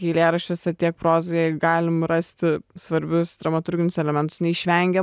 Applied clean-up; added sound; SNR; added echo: none; none; none; none.